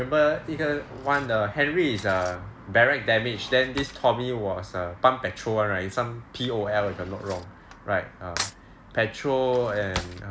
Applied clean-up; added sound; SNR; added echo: none; Cutlery, silverware / Drawer open or close; 16 dB; none.